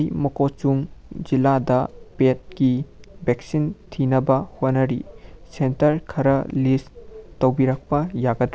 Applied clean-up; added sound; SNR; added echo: none; none; none; none.